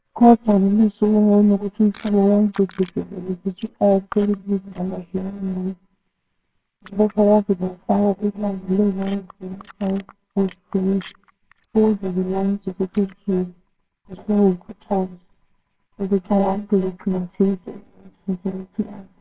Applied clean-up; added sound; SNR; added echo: neural separator model SepFormer WHAMR!.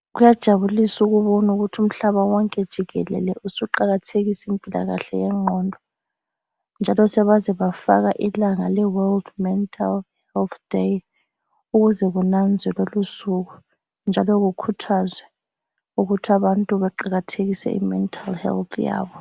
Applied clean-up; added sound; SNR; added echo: none; none; none; none.